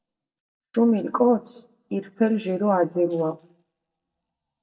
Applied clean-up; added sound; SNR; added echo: neural mask model DeepFilterNet 3.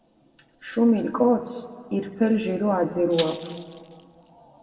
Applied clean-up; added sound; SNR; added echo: none; Rattle (instrument); 15 dB; reverberation time 1.7 s.